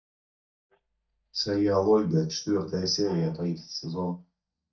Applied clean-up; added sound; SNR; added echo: neural mask model DeepFilterNet 3.